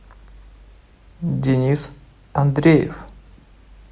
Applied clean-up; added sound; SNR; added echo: none; none; none; none.